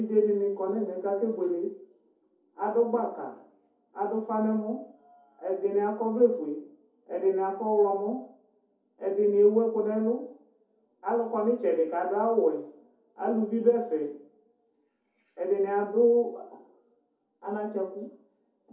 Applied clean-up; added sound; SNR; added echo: none; none; none; reverberation time 0.5 s.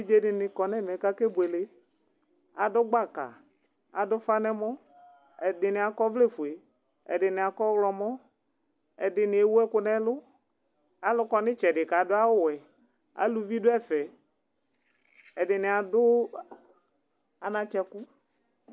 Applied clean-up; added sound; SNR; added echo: none; none; none; none.